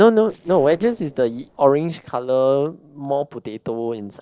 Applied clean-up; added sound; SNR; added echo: neural separator model SepFormer DNS4.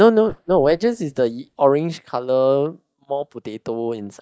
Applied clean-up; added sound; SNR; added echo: neural mask model DeepFilterNet 3.